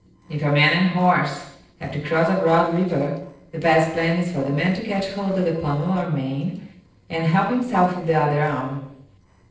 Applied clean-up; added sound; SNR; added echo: neural separator model SepFormer DNS4.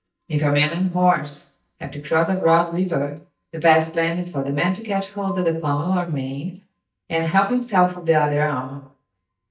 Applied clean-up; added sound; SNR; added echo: neural mask model DeepFilterNet 3.